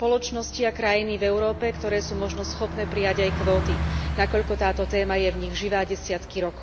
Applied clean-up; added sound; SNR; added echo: none; Bus; 5 dB; none.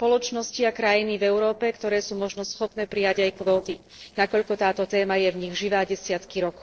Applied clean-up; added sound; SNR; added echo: neural separator model SepFormer DNS4.